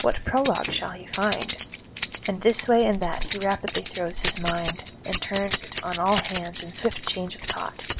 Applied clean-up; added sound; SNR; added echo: none; Keys jangling; 6 dB; none.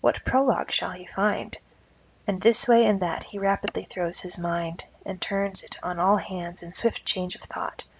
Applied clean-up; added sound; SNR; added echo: none; none; none; none.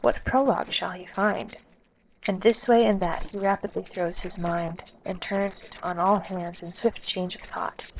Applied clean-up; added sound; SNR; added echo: neural separator model SepFormer DNS4.